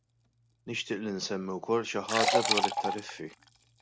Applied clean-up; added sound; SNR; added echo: none; Liquid; 0 dB; none.